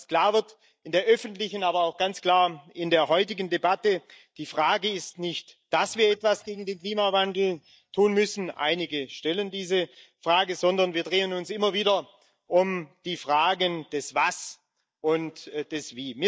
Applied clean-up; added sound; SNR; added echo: neural mask model DeepFilterNet 3.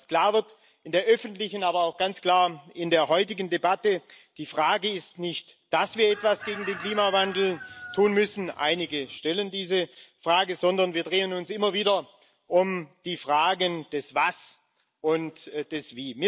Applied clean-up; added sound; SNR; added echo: none; Chicken, rooster; 15 dB; none.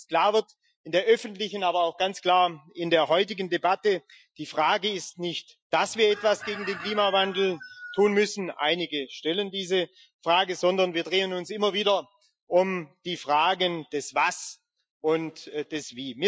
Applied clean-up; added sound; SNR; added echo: classical method Wiener filter.